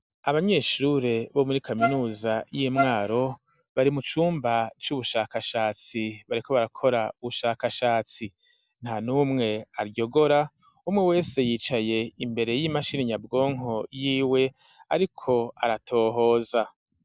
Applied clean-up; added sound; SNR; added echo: none; Wind instrument, woodwind instrument; 3 dB; none.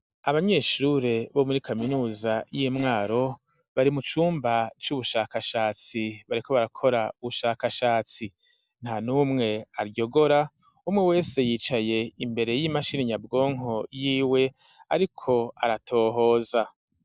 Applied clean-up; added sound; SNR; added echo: neural separator model SepFormer DNS4.